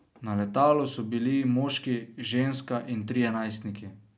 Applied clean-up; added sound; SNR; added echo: none; none; none; none.